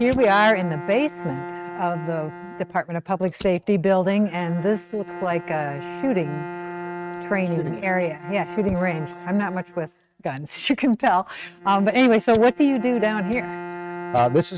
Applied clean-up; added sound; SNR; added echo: neural mask model RNNoise.